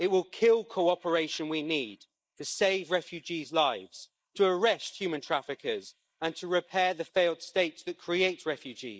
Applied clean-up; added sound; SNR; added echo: neural mask model Resemble Enhance denoiser.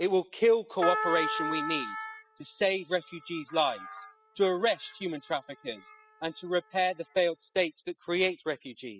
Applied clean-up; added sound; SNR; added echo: classical method spectral subtraction.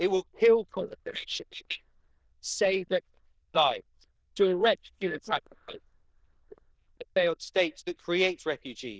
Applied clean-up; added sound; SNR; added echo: neural diffusion model UNIVERSE++.